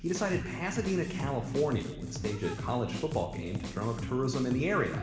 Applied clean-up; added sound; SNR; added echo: none; Drum kit; 7 dB; reverberation time 1.2 s.